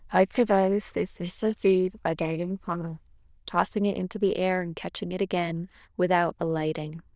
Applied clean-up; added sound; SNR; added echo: neural diffusion model UNIVERSE++.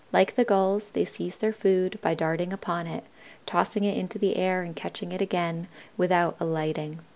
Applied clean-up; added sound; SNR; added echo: none; none; none; none.